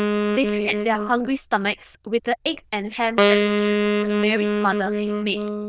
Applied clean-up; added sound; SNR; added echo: neural diffusion model UNIVERSE++.